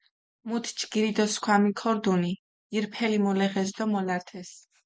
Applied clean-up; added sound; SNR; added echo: neural mask model Resemble Enhance denoiser.